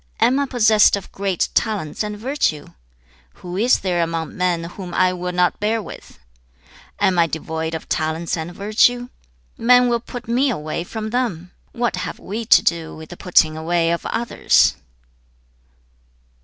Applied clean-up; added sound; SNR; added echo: none; none; none; none.